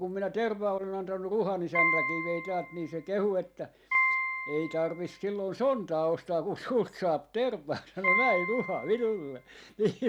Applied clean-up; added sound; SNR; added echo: none; Piano; 1 dB; none.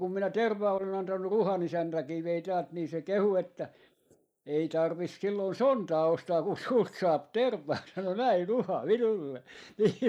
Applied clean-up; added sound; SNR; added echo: neural mask model Resemble Enhance denoiser.